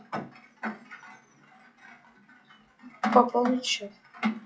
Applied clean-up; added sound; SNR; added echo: classical method WPE with log-MMSE.